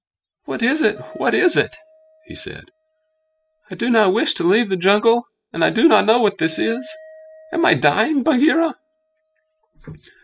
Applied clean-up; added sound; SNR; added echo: classical method spectral subtraction.